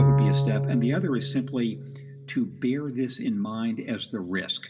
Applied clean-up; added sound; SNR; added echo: none; Bowed string instrument; 0 dB; reverberation time 0.4 s.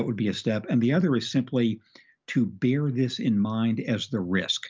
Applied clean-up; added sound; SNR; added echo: none; none; none; none.